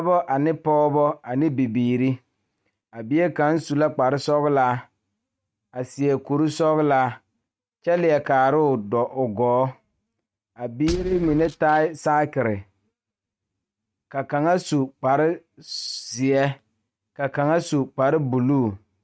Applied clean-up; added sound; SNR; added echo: neural mask model RNNoise.